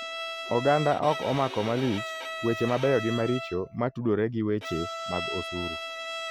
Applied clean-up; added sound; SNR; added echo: none; Bowed string instrument; 8 dB; none.